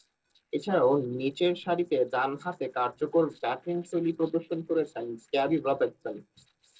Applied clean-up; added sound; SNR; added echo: neural separator model SepFormer DNS4.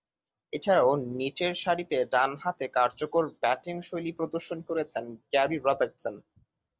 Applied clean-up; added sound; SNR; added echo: none; none; none; none.